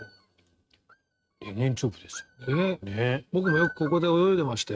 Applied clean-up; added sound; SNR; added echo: neural mask model RNNoise.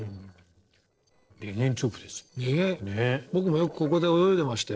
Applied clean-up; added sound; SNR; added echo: neural separator model SepFormer DNS4.